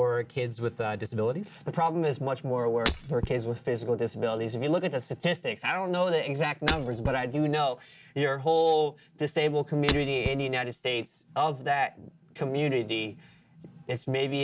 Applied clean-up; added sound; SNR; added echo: none; Shatter; 7 dB; none.